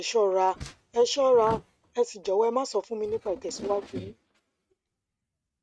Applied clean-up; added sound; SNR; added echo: neural mask model RNNoise.